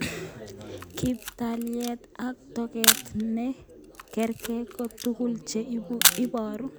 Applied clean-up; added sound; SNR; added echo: none; Camera; 0 dB; none.